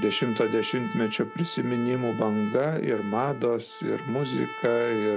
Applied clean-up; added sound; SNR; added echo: none; Trumpet; 13 dB; none.